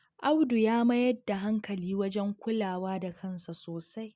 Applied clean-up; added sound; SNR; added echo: none; none; none; none.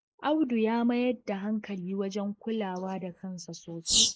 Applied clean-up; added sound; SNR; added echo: neural mask model Resemble Enhance denoiser.